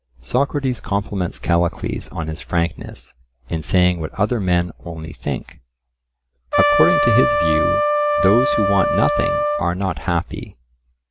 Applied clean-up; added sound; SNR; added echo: none; Trumpet; -3 dB; none.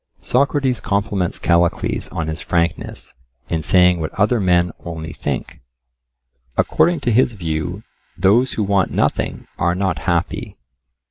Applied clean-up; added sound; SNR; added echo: neural mask model Resemble Enhance denoiser.